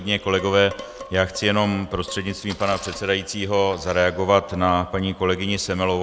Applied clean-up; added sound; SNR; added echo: none; Dishes, pots, and pans; 19 dB; none.